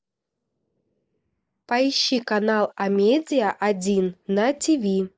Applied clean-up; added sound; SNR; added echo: neural mask model Resemble Enhance denoiser.